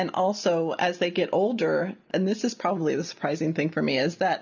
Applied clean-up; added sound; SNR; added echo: none; none; none; none.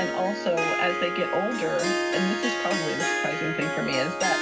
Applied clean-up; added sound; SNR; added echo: none; Harp; 0 dB; reverberation time 0.4 s.